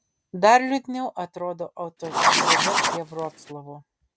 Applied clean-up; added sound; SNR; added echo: none; Writing; -4 dB; none.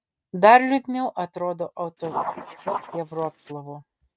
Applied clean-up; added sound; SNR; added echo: neural mask model RNNoise.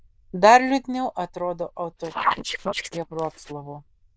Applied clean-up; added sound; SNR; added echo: neural diffusion model UNIVERSE++.